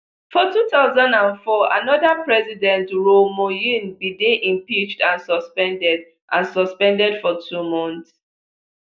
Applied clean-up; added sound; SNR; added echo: none; none; none; none.